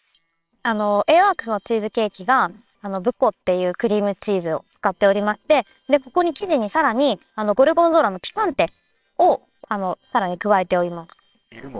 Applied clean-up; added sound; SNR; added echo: neural separator model SepFormer WHAMR!.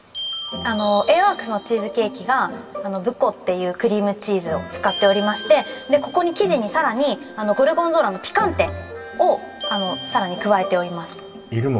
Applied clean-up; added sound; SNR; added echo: none; Glockenspiel; 16 dB; reverberation time 1.6 s.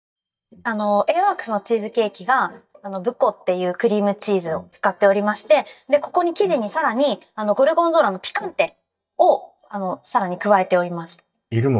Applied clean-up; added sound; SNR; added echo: neural mask model DeepFilterNet 3.